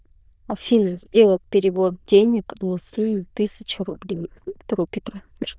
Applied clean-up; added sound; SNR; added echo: neural diffusion model UNIVERSE++.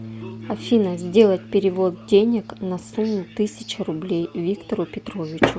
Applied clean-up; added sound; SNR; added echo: none; Bass guitar; 19 dB; none.